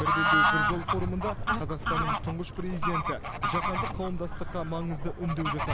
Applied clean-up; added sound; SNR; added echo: none; Bird / Fowl; -5 dB; none.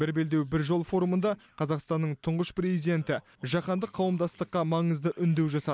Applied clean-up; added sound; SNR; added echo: none; none; none; none.